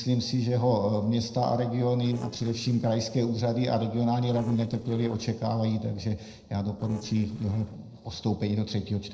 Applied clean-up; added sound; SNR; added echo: neural separator model SepFormer DNS4.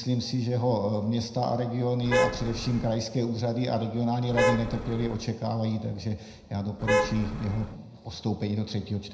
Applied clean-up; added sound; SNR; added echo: none; Traffic noise, roadway noise / Vehicle horn, car horn, honking; 0 dB; reverberation time 0.8 s.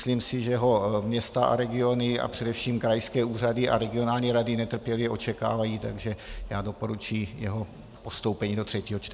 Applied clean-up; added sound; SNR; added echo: none; none; none; none.